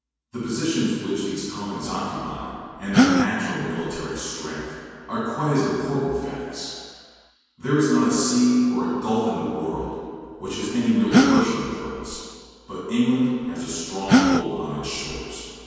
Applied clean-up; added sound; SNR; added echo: none; Gasp; -1 dB; reverberation time 2.1 s.